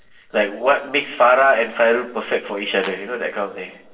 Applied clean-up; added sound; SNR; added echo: neural separator model SepFormer DNS4.